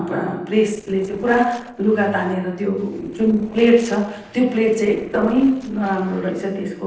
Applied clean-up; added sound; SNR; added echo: neural separator model SepFormer DNS4.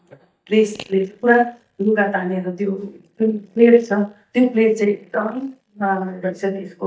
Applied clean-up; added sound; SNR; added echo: neural mask model DeepFilterNet 3.